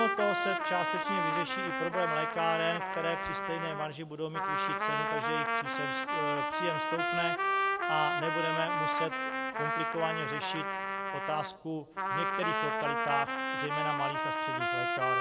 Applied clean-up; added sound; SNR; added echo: none; Trumpet; -4 dB; none.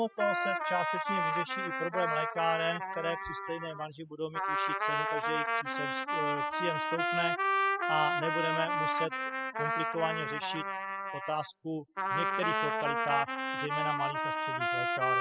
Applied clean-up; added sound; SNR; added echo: classical method spectral subtraction.